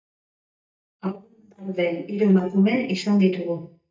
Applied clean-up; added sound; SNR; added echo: neural mask model DeepFilterNet 3.